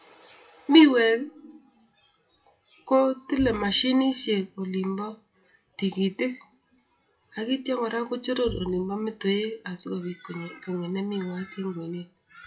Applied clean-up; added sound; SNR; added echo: classical method WPE with log-MMSE.